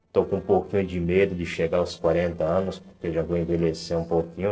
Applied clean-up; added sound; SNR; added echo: neural separator model SepFormer DNS4.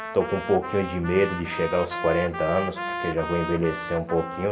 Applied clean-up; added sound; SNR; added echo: none; Trumpet; 8 dB; reverberation time 2.4 s.